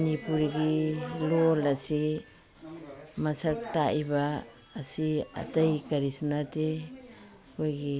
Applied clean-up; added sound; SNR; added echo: none; none; none; none.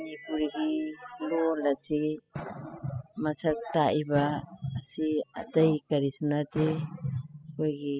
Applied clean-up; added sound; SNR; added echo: classical method spectral subtraction.